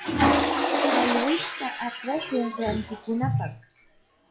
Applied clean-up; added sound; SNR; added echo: classical method log-MMSE.